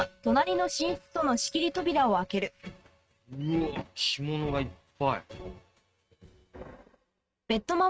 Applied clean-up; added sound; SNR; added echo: neural mask model RNNoise.